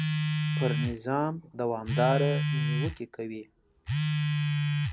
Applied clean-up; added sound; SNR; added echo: none; Telephone; -3 dB; none.